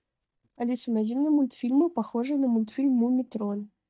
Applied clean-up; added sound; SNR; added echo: neural mask model DeepFilterNet 3.